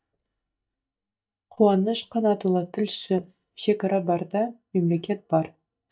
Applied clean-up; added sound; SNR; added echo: neural mask model DeepFilterNet 3.